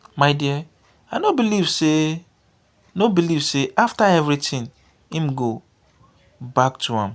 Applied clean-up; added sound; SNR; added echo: none; none; none; none.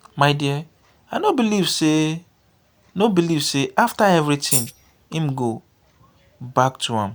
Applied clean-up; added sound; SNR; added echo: none; Tambourine; 4 dB; none.